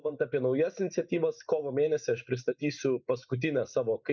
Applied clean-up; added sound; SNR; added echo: neural mask model Resemble Enhance denoiser.